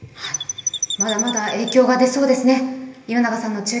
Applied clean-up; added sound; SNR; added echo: none; Chirp, tweet; 7 dB; reverberation time 1.4 s.